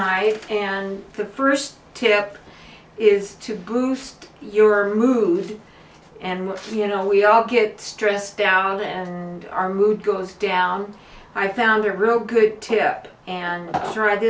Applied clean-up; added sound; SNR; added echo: none; none; none; none.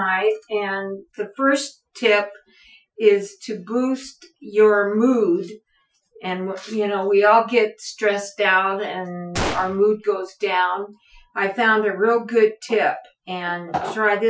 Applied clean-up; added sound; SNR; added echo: classical method Wiener filter.